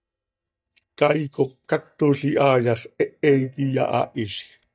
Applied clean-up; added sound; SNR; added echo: neural mask model DeepFilterNet 3.